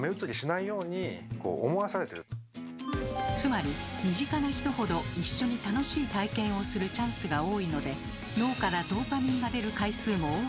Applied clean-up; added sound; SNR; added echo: none; Acoustic guitar; 11 dB; none.